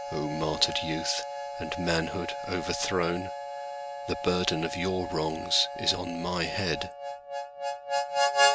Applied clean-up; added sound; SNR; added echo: none; Harmonica; 1 dB; none.